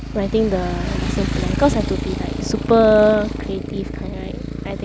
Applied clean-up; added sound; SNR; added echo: none; Motorcycle; 5 dB; none.